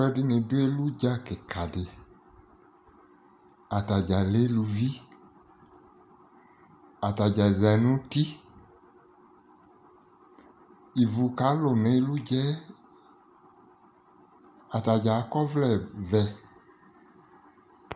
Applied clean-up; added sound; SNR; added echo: none; none; none; none.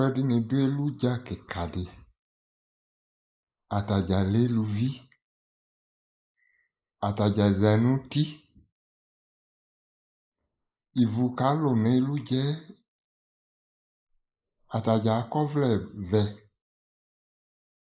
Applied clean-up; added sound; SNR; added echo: neural mask model Resemble Enhance denoiser.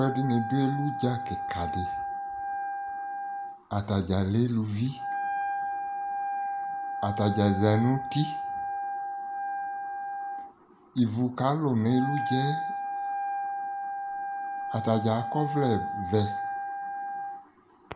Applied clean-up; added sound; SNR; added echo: none; Wind instrument, woodwind instrument; 3 dB; none.